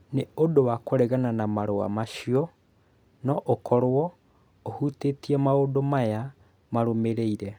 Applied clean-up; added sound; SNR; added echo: none; none; none; none.